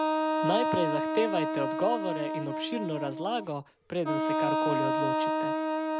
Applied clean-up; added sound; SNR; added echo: none; Wind instrument, woodwind instrument; -3 dB; none.